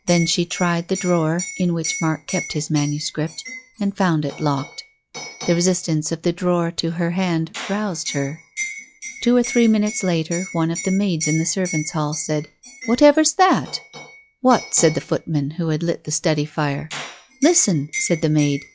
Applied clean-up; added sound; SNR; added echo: classical method log-MMSE.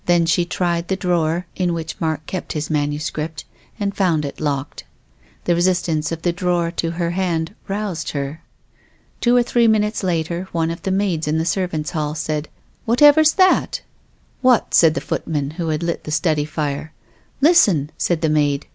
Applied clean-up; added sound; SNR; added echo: none; none; none; none.